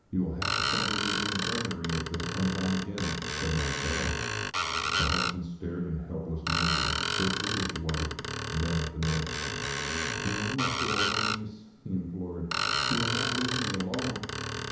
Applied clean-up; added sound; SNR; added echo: none; Screech; -1 dB; reverberation time 1.0 s.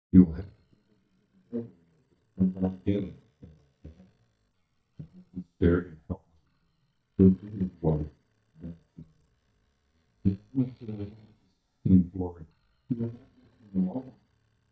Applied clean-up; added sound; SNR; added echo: neural mask model DeepFilterNet 3.